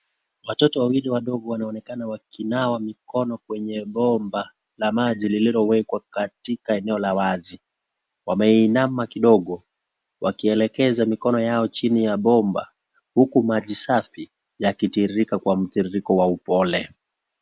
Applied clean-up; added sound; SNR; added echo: none; none; none; none.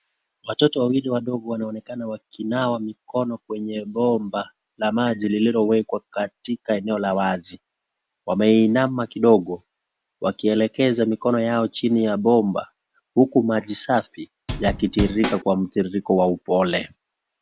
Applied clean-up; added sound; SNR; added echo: none; Drum / Drum kit; 5 dB; none.